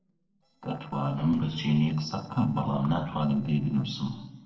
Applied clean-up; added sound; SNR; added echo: neural separator model SepFormer DNS4.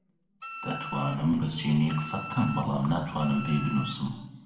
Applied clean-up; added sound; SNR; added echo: none; Wind instrument, woodwind instrument; 12 dB; reverberation time 0.9 s.